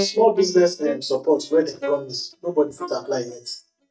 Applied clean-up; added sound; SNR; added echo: neural mask model DeepFilterNet 3.